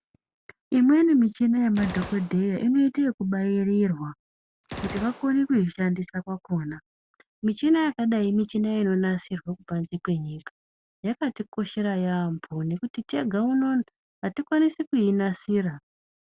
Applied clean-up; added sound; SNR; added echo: none; Gunshot, gunfire; 17 dB; none.